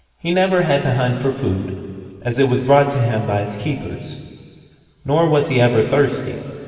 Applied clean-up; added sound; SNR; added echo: none; none; none; reverberation time 2.5 s.